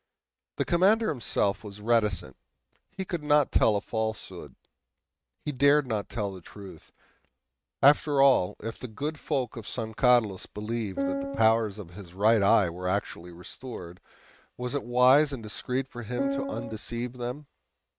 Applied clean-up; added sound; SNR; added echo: neural mask model RNNoise.